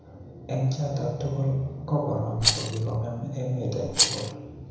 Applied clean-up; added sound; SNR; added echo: none; Rattle; 1 dB; reverberation time 1.0 s.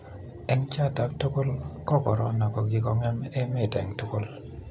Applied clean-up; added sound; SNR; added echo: none; none; none; none.